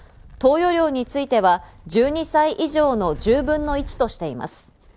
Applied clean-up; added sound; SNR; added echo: none; Wind; 17 dB; none.